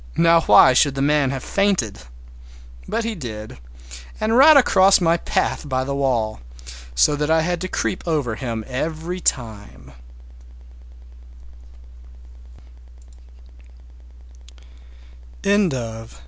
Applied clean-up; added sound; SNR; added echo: none; none; none; none.